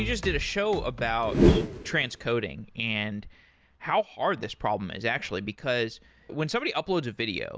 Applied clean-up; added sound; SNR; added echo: none; Whoosh, swoosh, swish; -4 dB; none.